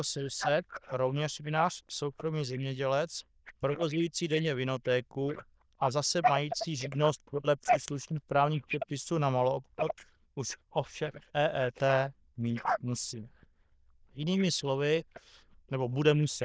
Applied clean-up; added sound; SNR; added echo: neural diffusion model UNIVERSE++.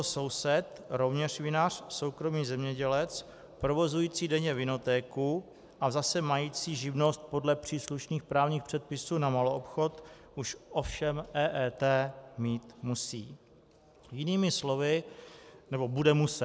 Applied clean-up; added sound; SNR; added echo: none; none; none; none.